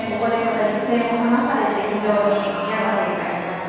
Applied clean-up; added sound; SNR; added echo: none; none; none; reverberation time 1.9 s.